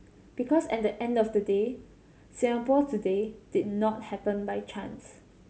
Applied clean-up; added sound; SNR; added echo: none; none; none; none.